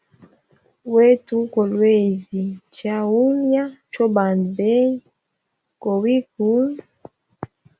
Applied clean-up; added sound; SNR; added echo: none; none; none; none.